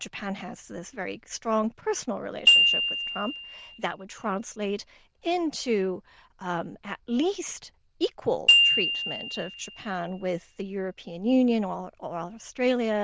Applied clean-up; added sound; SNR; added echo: neural diffusion model UNIVERSE++.